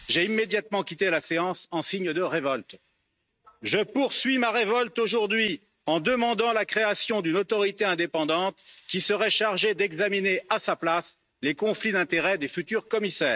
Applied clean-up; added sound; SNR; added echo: neural mask model RNNoise.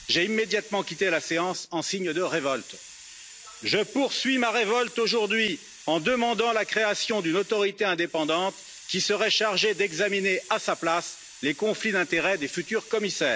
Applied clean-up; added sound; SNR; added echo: none; Hiss; 19 dB; none.